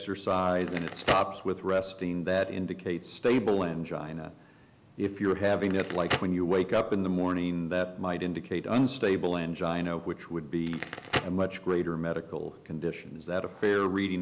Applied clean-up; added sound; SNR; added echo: none; Crackle; 13 dB; none.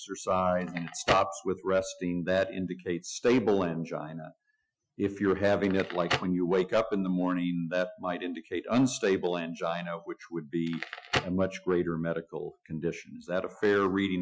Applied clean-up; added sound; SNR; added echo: classical method Wiener filter.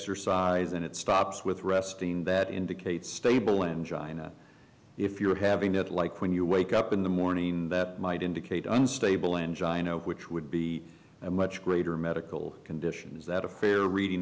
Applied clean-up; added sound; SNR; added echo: none; none; none; none.